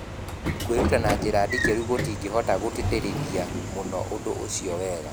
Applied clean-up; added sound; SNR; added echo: none; Sliding door / Train; 1 dB; none.